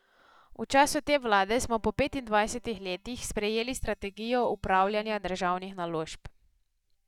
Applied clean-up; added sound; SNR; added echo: neural mask model DeepFilterNet 3.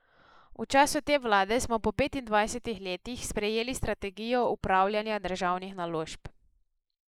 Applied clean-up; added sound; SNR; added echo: neural mask model Resemble Enhance denoiser.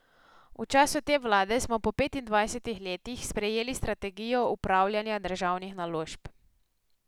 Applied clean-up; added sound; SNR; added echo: none; none; none; none.